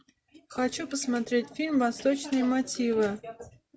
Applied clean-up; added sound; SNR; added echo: none; none; none; none.